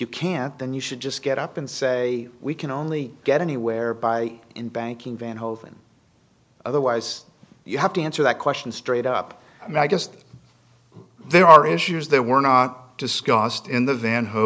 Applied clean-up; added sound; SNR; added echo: none; none; none; none.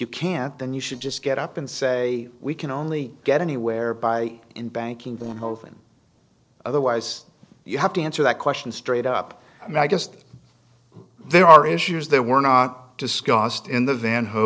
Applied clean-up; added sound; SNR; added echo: neural separator model SepFormer DNS4.